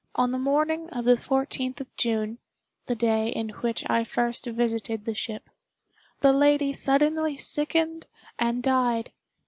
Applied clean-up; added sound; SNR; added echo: none; none; none; none.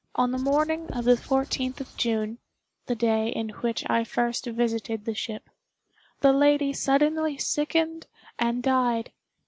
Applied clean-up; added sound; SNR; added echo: none; Writing; 18 dB; none.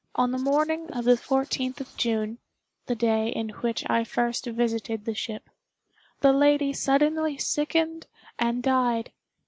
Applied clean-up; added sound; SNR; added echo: neural mask model Resemble Enhance denoiser.